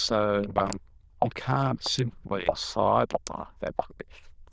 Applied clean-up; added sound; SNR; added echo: neural diffusion model UNIVERSE++.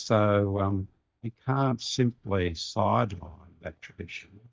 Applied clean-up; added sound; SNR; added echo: neural mask model DeepFilterNet 3.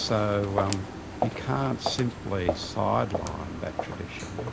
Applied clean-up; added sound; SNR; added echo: none; Walk, footsteps; 5 dB; none.